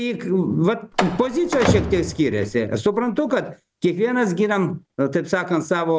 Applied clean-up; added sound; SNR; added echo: none; Slam; 6 dB; none.